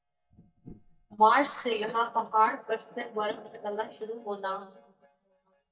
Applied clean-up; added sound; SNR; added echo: neural mask model DeepFilterNet 3.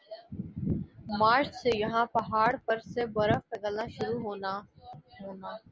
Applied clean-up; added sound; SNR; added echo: none; none; none; none.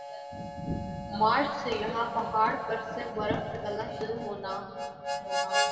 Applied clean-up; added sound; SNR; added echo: none; Harmonica; 5 dB; reverberation time 2.1 s.